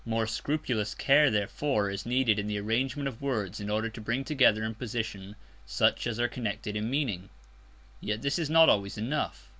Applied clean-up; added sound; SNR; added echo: none; none; none; none.